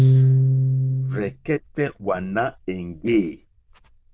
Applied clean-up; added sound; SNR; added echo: neural diffusion model UNIVERSE++.